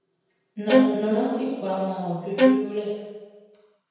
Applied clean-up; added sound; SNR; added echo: none; Bowed string instrument; -5 dB; reverberation time 1.2 s.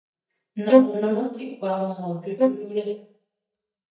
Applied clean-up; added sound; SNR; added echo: neural mask model DeepFilterNet 3.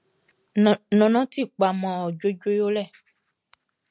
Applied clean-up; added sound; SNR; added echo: none; none; none; none.